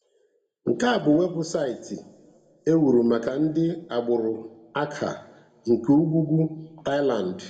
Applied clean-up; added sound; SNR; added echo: none; none; none; reverberation time 1.2 s.